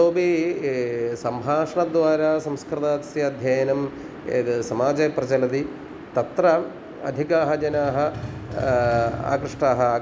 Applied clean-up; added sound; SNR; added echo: none; none; none; none.